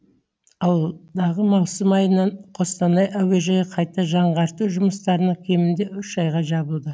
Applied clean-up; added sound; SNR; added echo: none; none; none; none.